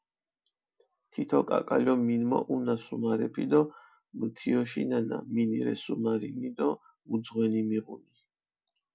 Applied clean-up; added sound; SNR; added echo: none; none; none; none.